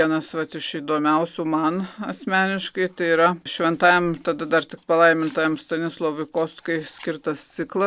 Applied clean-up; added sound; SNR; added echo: none; none; none; none.